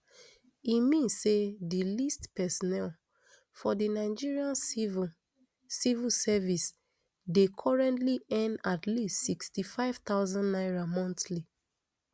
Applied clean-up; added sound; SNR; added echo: none; none; none; none.